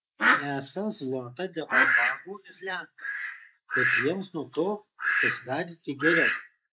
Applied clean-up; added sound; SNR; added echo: neural mask model Resemble Enhance denoiser.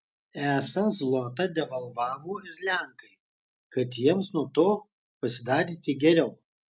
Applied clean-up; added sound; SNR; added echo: none; none; none; none.